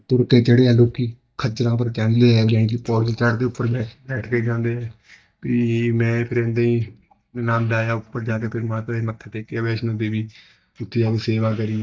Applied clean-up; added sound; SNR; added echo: neural mask model DeepFilterNet 3.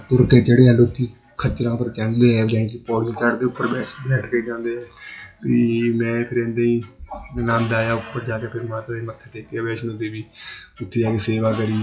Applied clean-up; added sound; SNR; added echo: classical method WPE with log-MMSE.